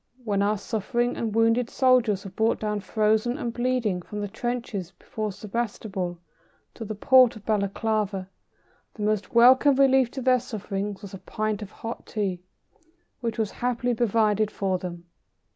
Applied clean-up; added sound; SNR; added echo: none; none; none; none.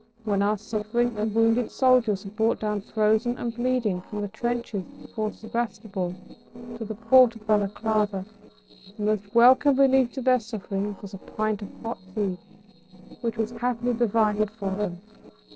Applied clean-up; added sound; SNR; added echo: neural separator model SepFormer DNS4.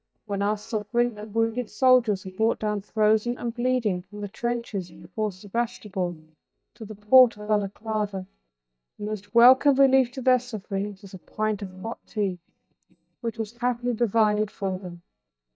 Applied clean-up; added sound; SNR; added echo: neural mask model DeepFilterNet 3.